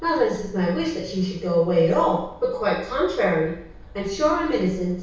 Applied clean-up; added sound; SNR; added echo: none; Gull, seagull / Fowl; 20 dB; reverberation time 0.6 s.